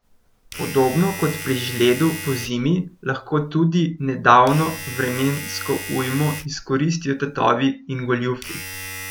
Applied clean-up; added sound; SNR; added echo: none; Domestic sounds, home sounds; 14 dB; none.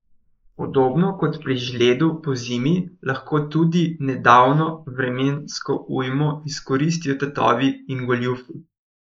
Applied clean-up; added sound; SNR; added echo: neural mask model Resemble Enhance denoiser.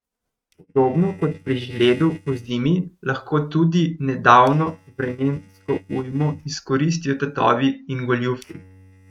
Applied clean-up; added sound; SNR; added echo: neural mask model RNNoise.